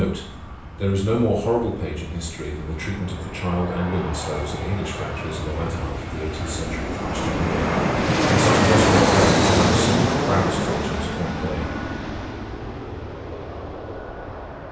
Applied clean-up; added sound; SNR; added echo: none; Fixed-wing aircraft, airplane; -3 dB; reverberation time 0.7 s.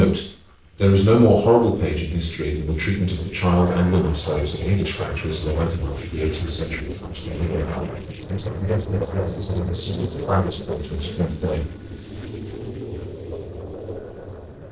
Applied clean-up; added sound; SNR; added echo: neural separator model SepFormer DNS4.